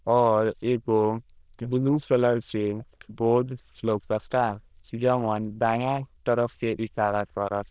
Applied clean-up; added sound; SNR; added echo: neural diffusion model UNIVERSE++.